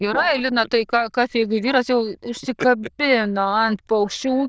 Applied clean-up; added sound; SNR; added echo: neural diffusion model UNIVERSE++.